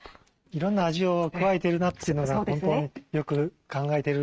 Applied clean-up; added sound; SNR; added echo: neural mask model RNNoise.